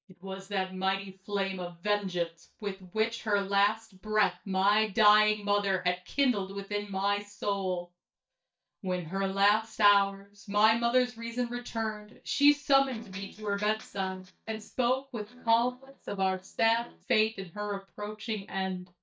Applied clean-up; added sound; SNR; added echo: neural mask model DeepFilterNet 3.